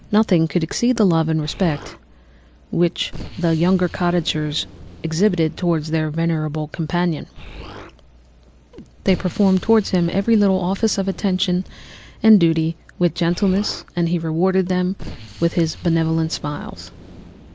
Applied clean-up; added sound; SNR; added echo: none; Explosion; 18 dB; none.